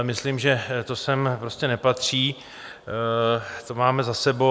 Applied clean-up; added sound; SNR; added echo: none; none; none; none.